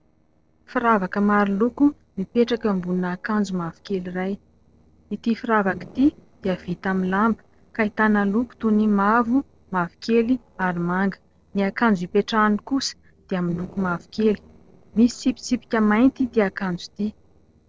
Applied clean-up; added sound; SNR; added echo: neural separator model SepFormer DNS4.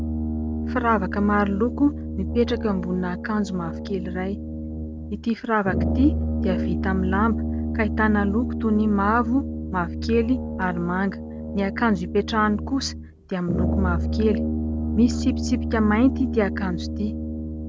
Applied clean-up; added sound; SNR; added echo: none; Brass instrument; 3 dB; none.